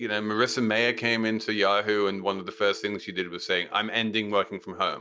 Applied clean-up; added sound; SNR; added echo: neural mask model DeepFilterNet 3.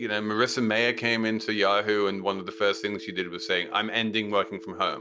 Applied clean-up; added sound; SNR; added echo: none; Telephone; 15 dB; none.